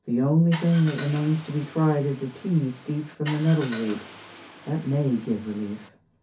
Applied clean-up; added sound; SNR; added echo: none; Car; 16 dB; reverberation time 0.3 s.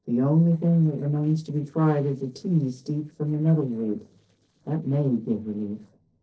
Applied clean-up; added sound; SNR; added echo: neural separator model SepFormer DNS4.